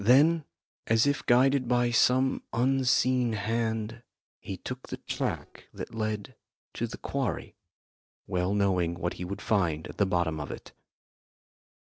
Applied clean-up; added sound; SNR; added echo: neural separator model SepFormer DNS4.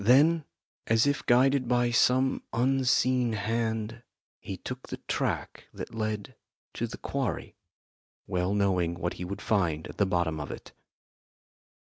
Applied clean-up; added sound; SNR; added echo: none; none; none; none.